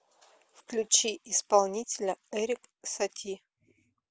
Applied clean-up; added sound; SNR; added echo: none; none; none; none.